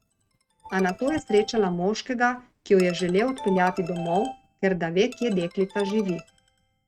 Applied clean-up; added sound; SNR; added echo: neural mask model RNNoise.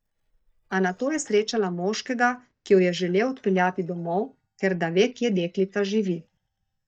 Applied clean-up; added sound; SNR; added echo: neural mask model DeepFilterNet 3.